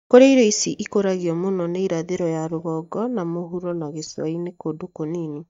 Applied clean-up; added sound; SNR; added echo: neural mask model DeepFilterNet 3.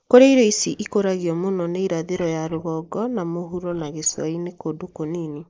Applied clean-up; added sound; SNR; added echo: neural mask model Resemble Enhance denoiser.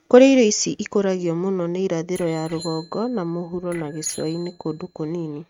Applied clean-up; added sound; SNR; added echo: neural mask model RNNoise.